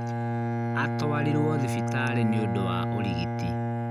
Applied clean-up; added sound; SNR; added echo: none; Bowed string instrument; -3 dB; none.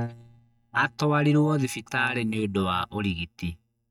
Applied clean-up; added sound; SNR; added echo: neural mask model DeepFilterNet 3.